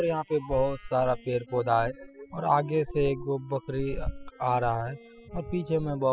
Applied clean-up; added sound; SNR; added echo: classical method spectral subtraction.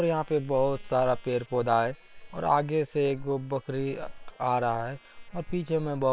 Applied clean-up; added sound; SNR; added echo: neural separator model SepFormer WHAM!.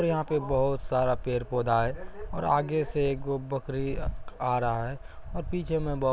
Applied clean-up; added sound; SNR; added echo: none; none; none; none.